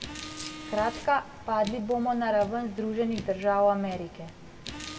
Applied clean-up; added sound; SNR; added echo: none; Car; 14 dB; reverberation time 0.8 s.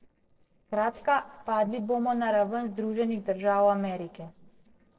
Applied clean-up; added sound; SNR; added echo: neural separator model SepFormer DNS4.